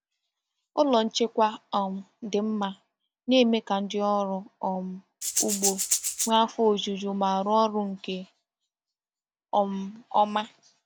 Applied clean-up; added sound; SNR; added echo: none; Rattle (instrument); 0 dB; none.